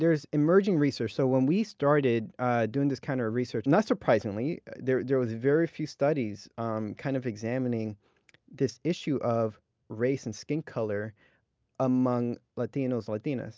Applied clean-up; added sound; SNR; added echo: none; none; none; none.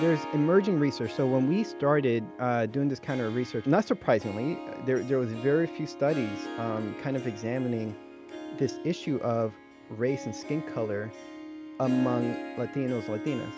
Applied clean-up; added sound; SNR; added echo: none; Harp; 11 dB; none.